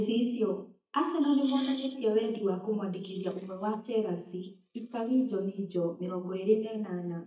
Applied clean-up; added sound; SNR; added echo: neural mask model DeepFilterNet 3.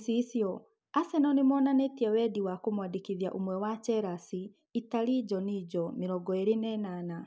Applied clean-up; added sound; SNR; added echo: none; none; none; none.